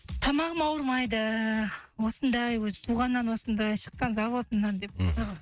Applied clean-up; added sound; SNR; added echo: neural mask model RNNoise.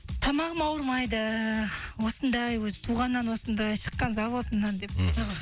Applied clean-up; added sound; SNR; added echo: none; Raindrop / Drip; 13 dB; none.